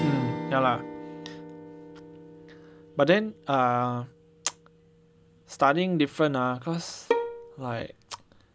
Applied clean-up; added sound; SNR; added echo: none; Bowed string instrument + Strum; 9 dB; none.